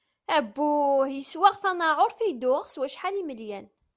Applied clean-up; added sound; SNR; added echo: none; none; none; none.